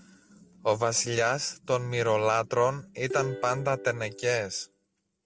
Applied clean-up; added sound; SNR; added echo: none; Plucked string instrument; 10 dB; none.